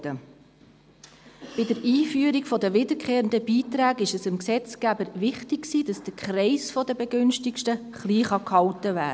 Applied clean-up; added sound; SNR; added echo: none; none; none; none.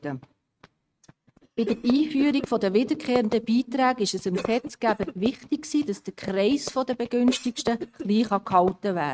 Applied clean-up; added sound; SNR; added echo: neural mask model RNNoise.